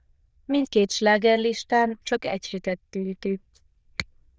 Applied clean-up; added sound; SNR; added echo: neural diffusion model UNIVERSE++.